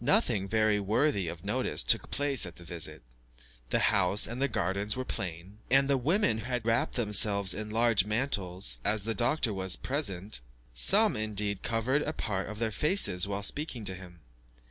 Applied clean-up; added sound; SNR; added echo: none; none; none; none.